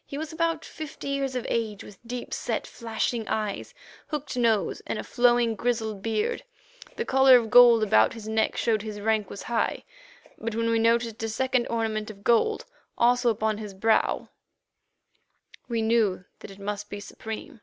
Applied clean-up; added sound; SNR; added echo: none; none; none; none.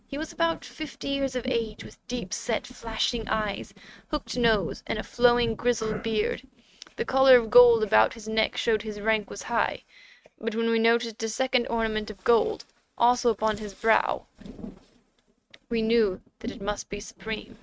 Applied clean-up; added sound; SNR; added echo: neural mask model RNNoise.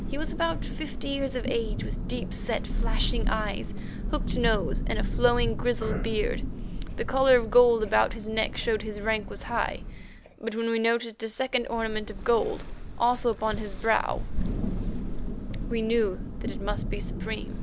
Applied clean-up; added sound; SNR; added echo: none; Thunder; 2 dB; none.